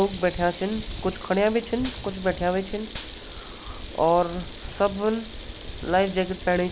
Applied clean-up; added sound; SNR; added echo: none; Sink (filling or washing) / Water tap, faucet + Gunshot, gunfire; 18 dB; none.